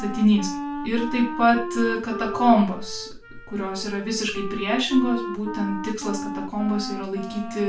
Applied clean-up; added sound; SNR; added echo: none; Wind instrument, woodwind instrument; 9 dB; reverberation time 0.3 s.